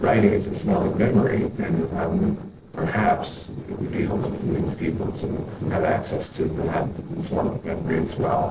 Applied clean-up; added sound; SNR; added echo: neural separator model SepFormer DNS4.